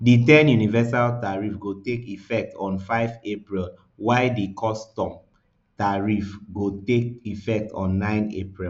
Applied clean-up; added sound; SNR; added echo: none; none; none; none.